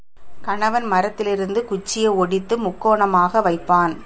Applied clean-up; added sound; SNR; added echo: none; none; none; none.